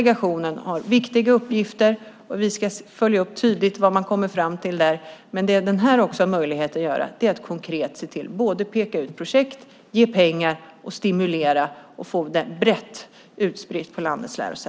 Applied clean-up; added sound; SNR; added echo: none; none; none; none.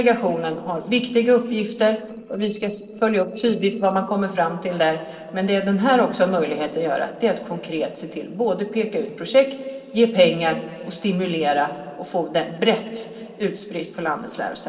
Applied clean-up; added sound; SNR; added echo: neural separator model SepFormer DNS4.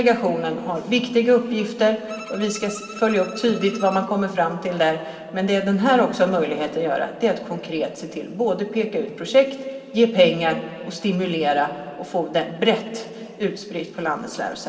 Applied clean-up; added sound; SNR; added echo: none; Bowed string instrument; 17 dB; reverberation time 2.4 s.